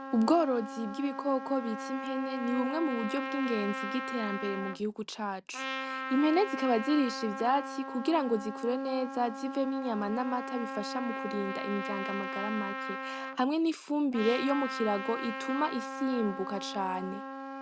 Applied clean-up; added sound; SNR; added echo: none; Trumpet; 7 dB; none.